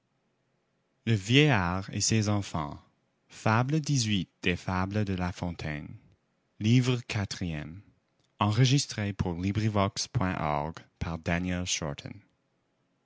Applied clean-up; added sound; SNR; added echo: none; none; none; none.